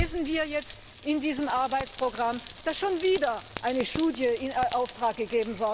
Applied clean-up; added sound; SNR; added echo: none; Rain; 12 dB; none.